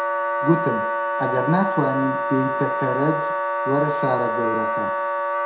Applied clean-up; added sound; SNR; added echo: none; Wind instrument, woodwind instrument; -1 dB; reverberation time 0.6 s.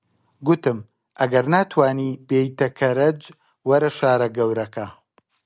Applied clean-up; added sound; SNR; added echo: none; none; none; none.